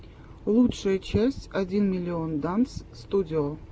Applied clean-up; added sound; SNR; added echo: none; none; none; none.